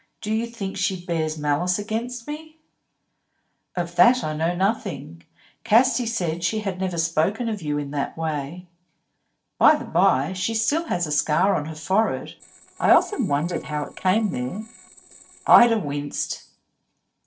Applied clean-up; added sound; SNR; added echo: neural separator model SepFormer DNS4.